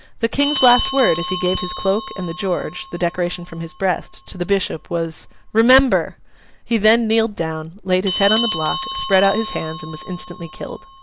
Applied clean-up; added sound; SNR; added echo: none; Bell; 9 dB; none.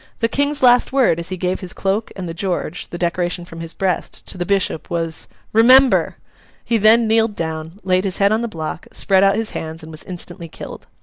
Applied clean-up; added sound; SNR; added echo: none; none; none; none.